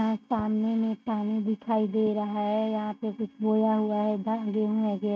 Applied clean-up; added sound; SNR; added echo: neural mask model RNNoise.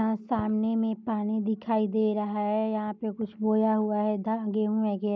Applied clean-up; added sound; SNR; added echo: none; none; none; none.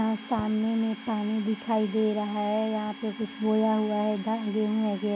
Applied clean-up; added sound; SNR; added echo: none; Domestic sounds, home sounds; 16 dB; none.